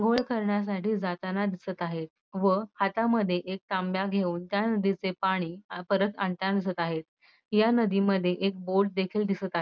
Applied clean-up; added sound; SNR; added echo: none; Tap / Glass; 12 dB; none.